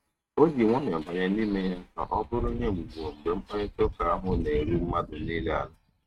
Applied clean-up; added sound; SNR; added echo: neural mask model RNNoise.